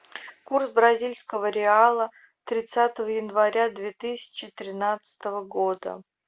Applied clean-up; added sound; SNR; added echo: none; none; none; none.